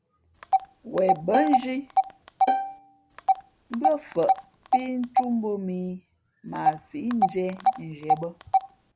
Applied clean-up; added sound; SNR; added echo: none; Bowed string instrument + Telephone; -4 dB; none.